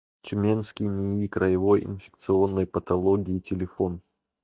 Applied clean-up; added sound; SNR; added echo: neural mask model DeepFilterNet 3.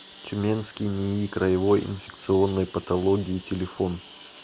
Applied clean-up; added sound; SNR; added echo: none; Engine; 20 dB; none.